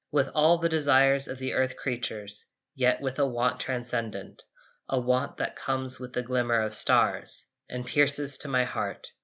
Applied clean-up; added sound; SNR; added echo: none; none; none; none.